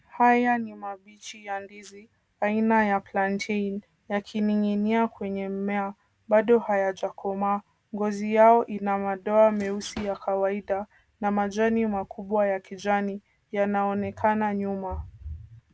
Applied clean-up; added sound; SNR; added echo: none; Drawer open or close; 20 dB; none.